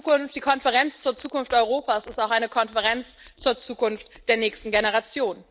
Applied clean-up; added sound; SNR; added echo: neural mask model Resemble Enhance denoiser.